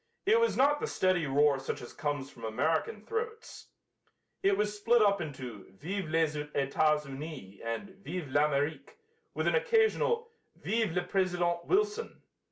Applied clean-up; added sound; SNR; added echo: none; none; none; none.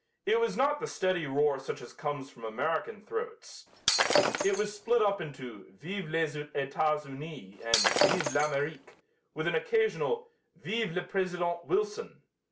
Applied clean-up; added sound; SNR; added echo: none; Shatter; -2 dB; none.